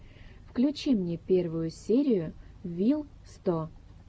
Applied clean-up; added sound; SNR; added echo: none; none; none; none.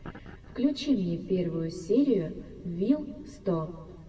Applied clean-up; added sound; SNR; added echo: none; none; none; reverberation time 1.3 s.